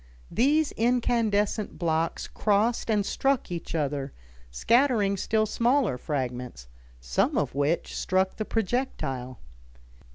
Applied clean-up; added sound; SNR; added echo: none; none; none; none.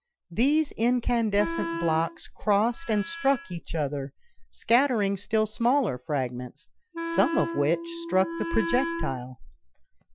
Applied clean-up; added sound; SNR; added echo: classical method Wiener filter.